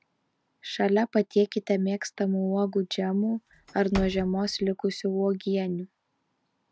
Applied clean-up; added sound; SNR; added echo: none; Slam / Wood; 13 dB; none.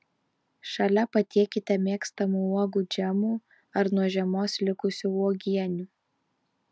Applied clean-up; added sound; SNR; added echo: none; none; none; none.